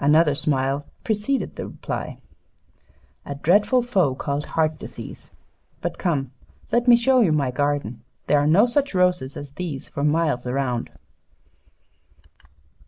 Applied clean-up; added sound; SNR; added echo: neural mask model Resemble Enhance denoiser.